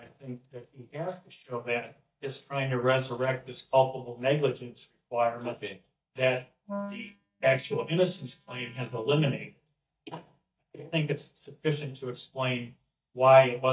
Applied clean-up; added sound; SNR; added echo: neural mask model DeepFilterNet 3.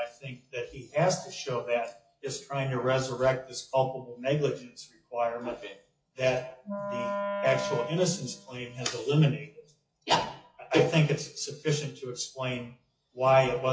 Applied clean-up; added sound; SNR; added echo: classical method WPE with log-MMSE.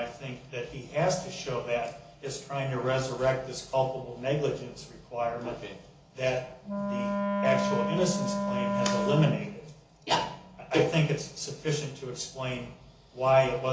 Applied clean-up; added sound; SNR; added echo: none; Wind instrument, woodwind instrument; 0 dB; reverberation time 0.4 s.